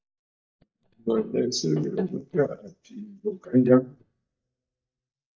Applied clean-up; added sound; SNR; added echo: neural mask model DeepFilterNet 3.